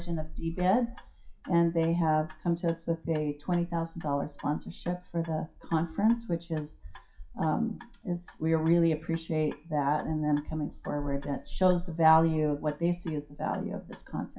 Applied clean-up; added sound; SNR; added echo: classical method WPE with log-MMSE.